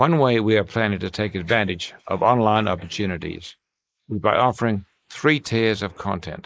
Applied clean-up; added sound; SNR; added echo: neural mask model Resemble Enhance denoiser.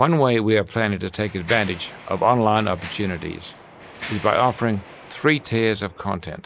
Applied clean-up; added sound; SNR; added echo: none; Mechanisms; 18 dB; none.